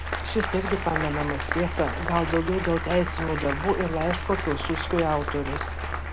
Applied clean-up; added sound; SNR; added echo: none; Mechanical fan + Applause; 3 dB; none.